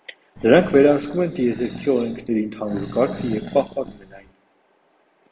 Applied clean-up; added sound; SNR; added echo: none; Animal; 15 dB; none.